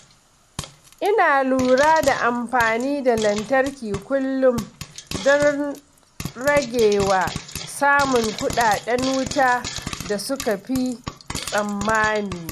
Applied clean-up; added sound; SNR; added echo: none; Frying (food); 12 dB; none.